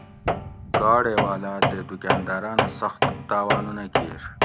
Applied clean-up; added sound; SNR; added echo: none; Tools; -1 dB; none.